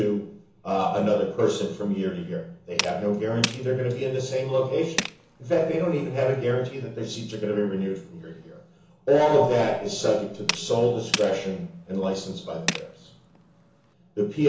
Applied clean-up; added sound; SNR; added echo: none; Tools; 9 dB; reverberation time 0.8 s.